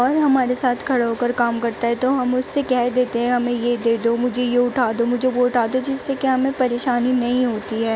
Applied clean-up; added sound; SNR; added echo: none; none; none; none.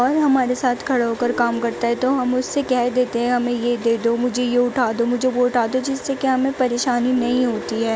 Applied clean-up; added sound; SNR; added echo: none; Guitar; 18 dB; none.